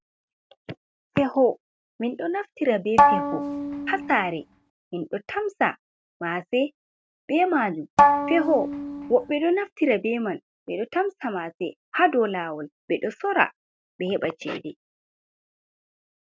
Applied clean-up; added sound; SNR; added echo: none; Bowed string instrument; -3 dB; none.